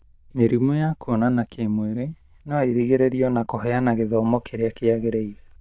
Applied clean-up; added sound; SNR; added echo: neural diffusion model UNIVERSE++.